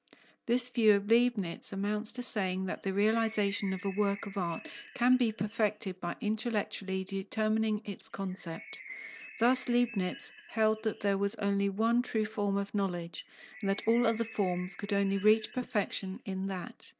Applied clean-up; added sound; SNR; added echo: none; Bird; 18 dB; none.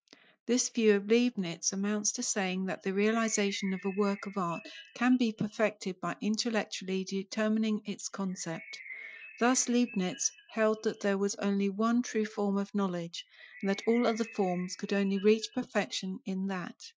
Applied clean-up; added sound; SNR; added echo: classical method Wiener filter.